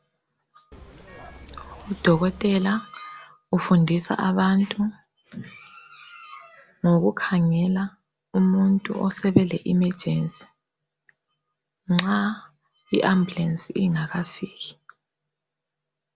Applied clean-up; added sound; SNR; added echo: none; Zipper (clothing) / Telephone; 18 dB; none.